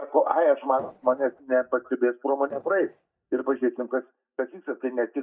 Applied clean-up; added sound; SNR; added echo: neural mask model DeepFilterNet 3.